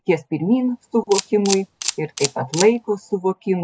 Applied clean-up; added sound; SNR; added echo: none; Camera; 9 dB; none.